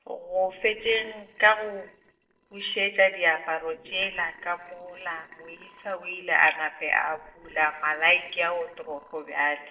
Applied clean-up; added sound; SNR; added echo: neural separator model SepFormer DNS4.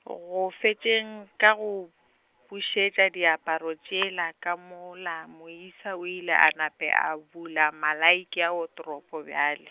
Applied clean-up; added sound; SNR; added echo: none; none; none; none.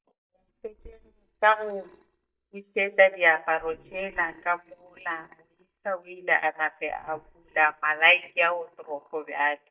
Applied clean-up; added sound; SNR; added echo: neural mask model DeepFilterNet 3.